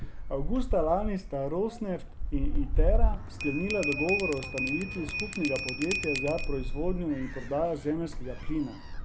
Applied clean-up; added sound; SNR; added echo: none; Bell + Gull, seagull; -1 dB; none.